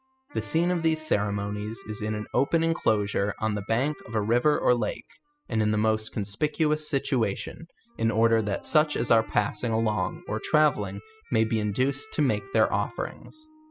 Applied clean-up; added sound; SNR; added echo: classical method spectral subtraction.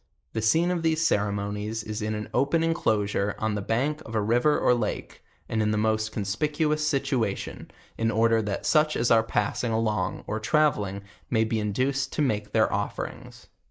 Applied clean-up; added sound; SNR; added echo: neural mask model Resemble Enhance denoiser.